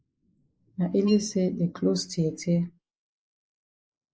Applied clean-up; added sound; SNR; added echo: neural mask model Resemble Enhance denoiser.